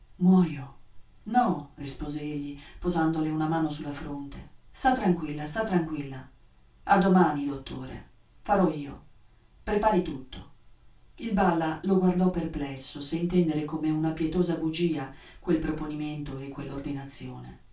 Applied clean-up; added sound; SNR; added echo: none; none; none; reverberation time 0.2 s.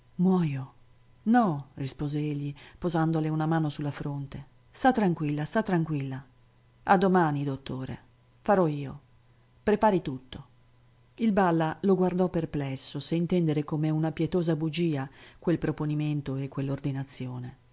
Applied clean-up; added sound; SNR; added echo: none; none; none; none.